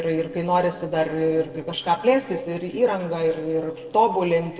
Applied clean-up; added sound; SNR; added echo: neural separator model SepFormer DNS4.